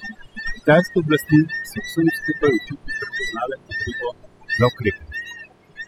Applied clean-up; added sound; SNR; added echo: classical method spectral subtraction.